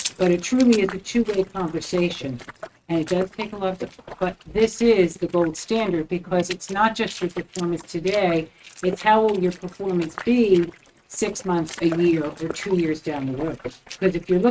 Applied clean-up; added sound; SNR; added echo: neural mask model RNNoise.